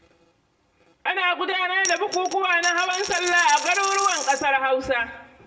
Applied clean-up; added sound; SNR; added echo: none; Coin (dropping); 8 dB; reverberation time 1.2 s.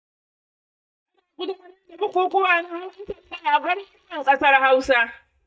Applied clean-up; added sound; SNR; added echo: neural mask model DeepFilterNet 3.